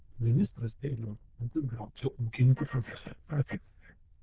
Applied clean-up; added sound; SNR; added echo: neural diffusion model UNIVERSE++.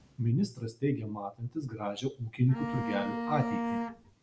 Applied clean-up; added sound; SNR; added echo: none; Bowed string instrument; 2 dB; none.